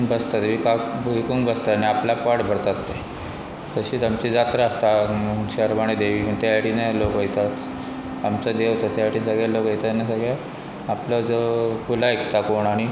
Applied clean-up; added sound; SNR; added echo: none; Wind instrument, woodwind instrument; 15 dB; none.